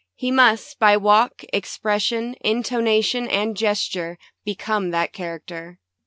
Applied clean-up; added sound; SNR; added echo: none; none; none; none.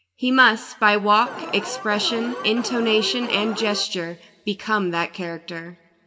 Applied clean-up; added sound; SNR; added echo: none; Alarm; 10 dB; reverberation time 0.7 s.